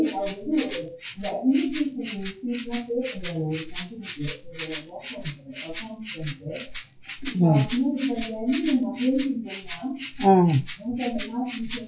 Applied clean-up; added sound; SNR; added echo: classical method WPE with log-MMSE.